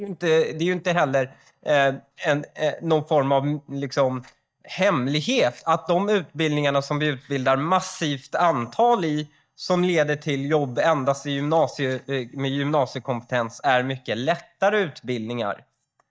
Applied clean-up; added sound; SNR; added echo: neural mask model DeepFilterNet 3.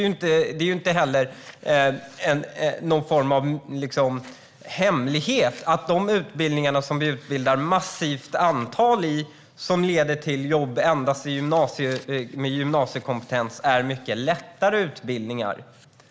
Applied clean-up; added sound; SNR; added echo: none; none; none; none.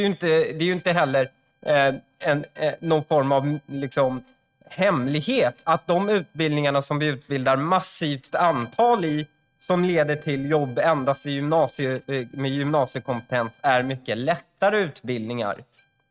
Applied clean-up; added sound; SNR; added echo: neural mask model RNNoise.